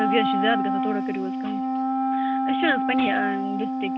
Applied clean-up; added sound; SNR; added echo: none; Wind instrument, woodwind instrument; -4 dB; none.